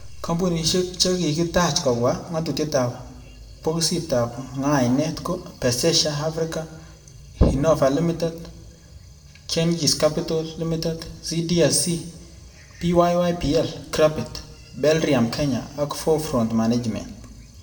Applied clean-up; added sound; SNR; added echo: none; none; none; reverberation time 0.8 s.